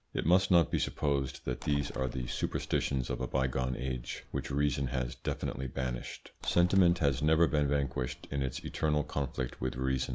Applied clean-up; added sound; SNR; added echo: none; Bird; 16 dB; none.